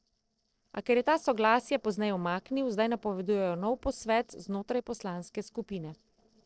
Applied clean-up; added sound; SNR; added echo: neural separator model SepFormer DNS4.